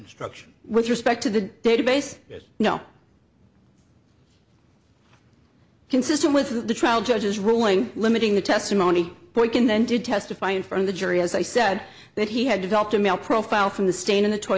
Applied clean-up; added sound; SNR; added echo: none; none; none; none.